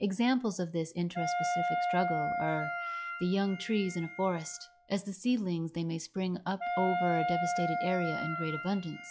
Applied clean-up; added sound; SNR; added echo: classical method log-MMSE.